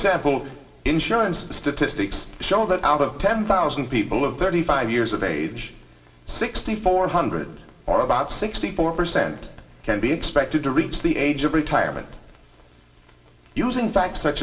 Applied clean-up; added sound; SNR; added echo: none; none; none; reverberation time 0.7 s.